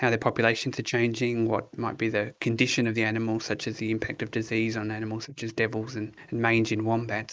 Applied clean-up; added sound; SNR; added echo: neural mask model Resemble Enhance denoiser.